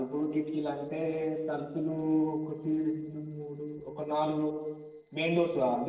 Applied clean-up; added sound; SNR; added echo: neural separator model SepFormer DNS4.